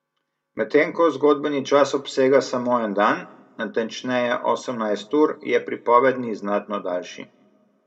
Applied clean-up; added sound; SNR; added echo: none; none; none; reverberation time 0.6 s.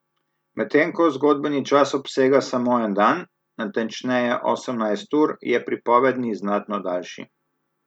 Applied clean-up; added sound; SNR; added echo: none; none; none; none.